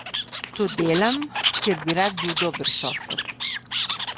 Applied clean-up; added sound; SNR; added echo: none; Animal; 2 dB; none.